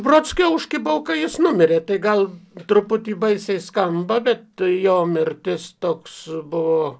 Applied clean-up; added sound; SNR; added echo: none; none; none; none.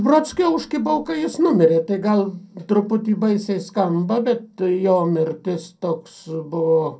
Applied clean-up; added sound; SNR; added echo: none; none; none; reverberation time 0.2 s.